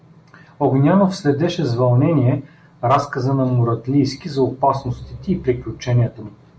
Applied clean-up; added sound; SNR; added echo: none; none; none; none.